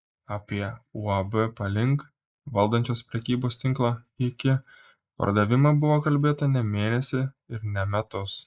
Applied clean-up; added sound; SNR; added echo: neural mask model Resemble Enhance denoiser.